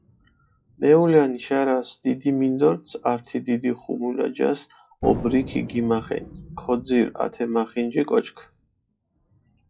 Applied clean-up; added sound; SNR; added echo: classical method log-MMSE.